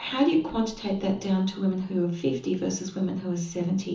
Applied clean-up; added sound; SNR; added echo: none; none; none; reverberation time 0.7 s.